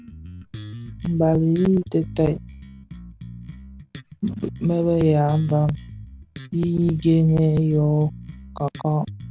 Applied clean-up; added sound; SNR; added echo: none; Bass guitar; 16 dB; none.